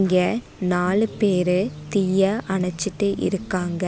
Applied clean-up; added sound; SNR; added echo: none; Guitar; 15 dB; none.